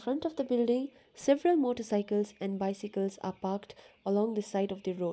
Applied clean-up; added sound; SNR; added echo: none; none; none; none.